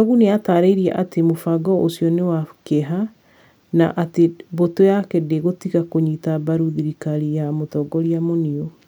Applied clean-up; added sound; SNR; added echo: none; none; none; none.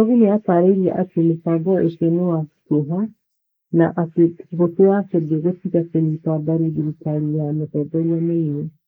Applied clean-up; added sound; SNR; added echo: neural mask model Resemble Enhance denoiser.